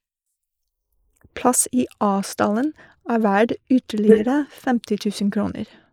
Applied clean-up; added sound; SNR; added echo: neural mask model Resemble Enhance denoiser.